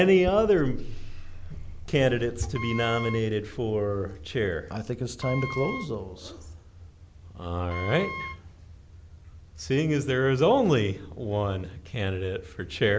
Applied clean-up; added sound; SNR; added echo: none; Wind instrument, woodwind instrument; 11 dB; none.